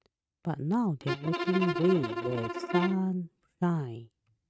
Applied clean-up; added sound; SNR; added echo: neural mask model RNNoise.